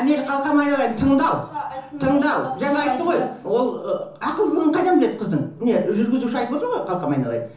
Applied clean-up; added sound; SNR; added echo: none; none; none; reverberation time 0.7 s.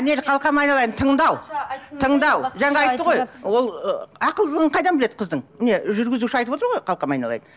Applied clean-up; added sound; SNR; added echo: none; none; none; none.